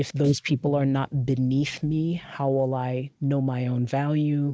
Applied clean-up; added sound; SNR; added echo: neural mask model Resemble Enhance denoiser.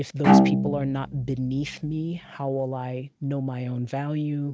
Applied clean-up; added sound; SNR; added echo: none; Bowed string instrument; -3 dB; none.